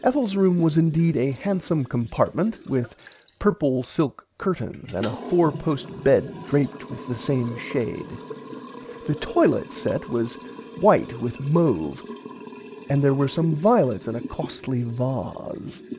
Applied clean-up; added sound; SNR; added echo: none; Liquid; 15 dB; none.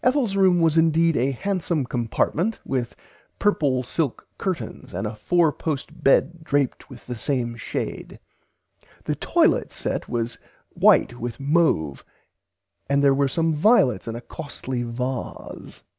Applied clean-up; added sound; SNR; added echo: none; none; none; none.